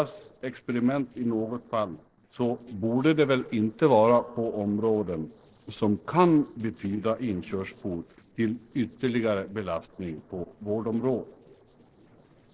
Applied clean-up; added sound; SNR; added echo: neural separator model SepFormer DNS4.